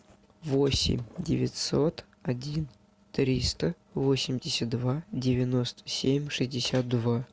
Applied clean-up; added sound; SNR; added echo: none; none; none; none.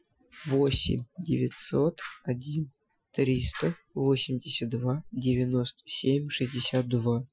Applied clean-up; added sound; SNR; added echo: classical method Wiener filter.